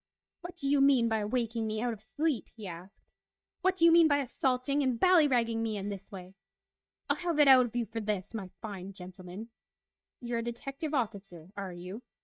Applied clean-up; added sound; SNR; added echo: neural mask model DeepFilterNet 3.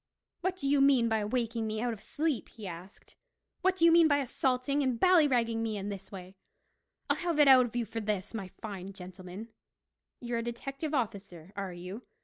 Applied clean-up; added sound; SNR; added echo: none; none; none; none.